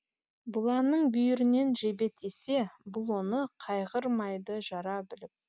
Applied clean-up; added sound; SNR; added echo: none; none; none; none.